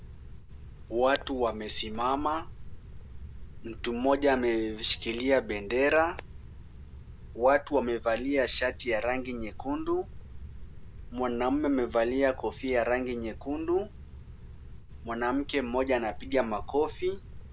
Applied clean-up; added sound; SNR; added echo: none; Cricket; 9 dB; none.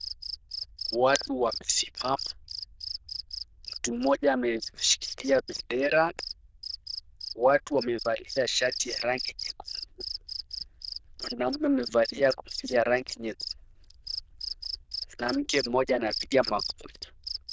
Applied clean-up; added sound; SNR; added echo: neural diffusion model UNIVERSE++.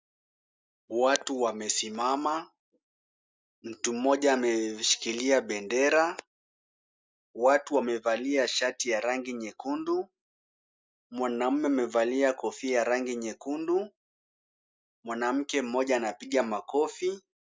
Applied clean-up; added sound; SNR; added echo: none; none; none; none.